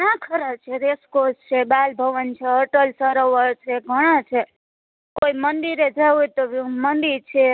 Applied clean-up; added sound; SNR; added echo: none; none; none; none.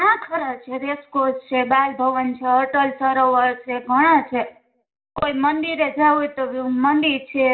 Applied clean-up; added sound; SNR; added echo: none; none; none; reverberation time 0.4 s.